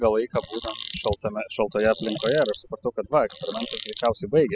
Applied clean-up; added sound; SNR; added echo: classical method spectral subtraction.